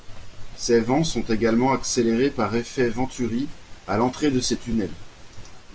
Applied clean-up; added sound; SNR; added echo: none; none; none; none.